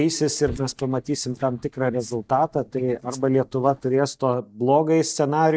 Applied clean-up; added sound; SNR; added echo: neural mask model DeepFilterNet 3.